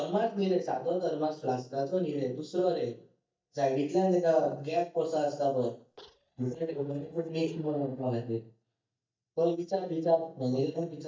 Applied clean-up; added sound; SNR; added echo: neural mask model DeepFilterNet 3.